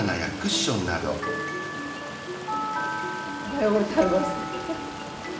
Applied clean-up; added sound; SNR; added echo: none; Stream; 11 dB; reverberation time 1.2 s.